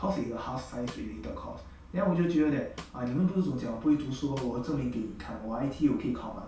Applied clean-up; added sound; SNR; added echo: none; Snare drum; 20 dB; reverberation time 0.4 s.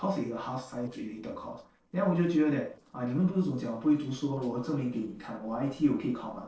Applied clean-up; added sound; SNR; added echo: neural separator model SepFormer DNS4.